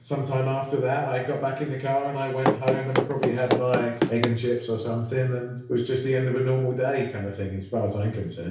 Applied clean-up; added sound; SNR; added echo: none; Run; 0 dB; reverberation time 0.6 s.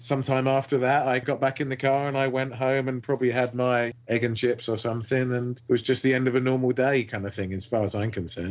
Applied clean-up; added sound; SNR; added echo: none; none; none; none.